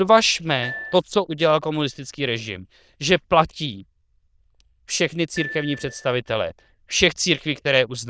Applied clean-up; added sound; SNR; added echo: neural diffusion model UNIVERSE++.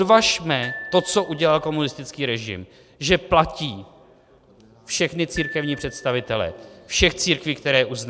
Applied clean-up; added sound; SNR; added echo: none; Glockenspiel; 16 dB; none.